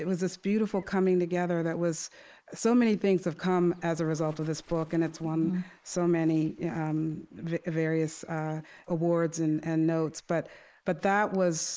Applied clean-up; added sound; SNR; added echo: neural mask model Resemble Enhance denoiser.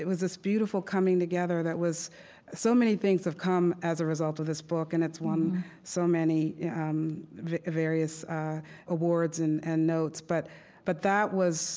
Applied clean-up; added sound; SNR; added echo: none; none; none; none.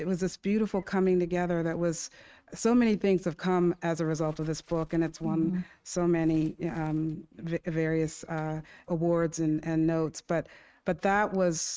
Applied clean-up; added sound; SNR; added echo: neural mask model RNNoise.